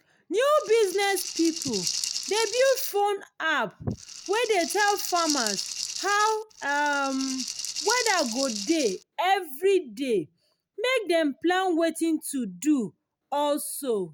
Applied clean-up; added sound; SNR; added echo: none; Rattle (instrument); 7 dB; none.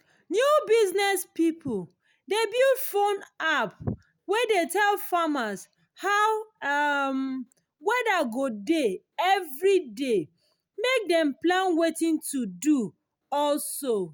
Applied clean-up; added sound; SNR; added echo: none; none; none; none.